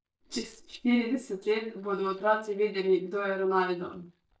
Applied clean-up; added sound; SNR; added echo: neural mask model DeepFilterNet 3.